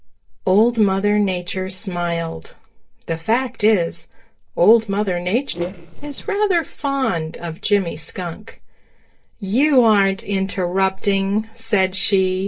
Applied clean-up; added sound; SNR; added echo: neural separator model SepFormer DNS4.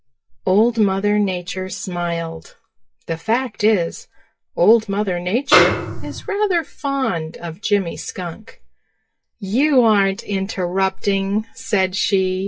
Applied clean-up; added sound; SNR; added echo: classical method WPE with log-MMSE.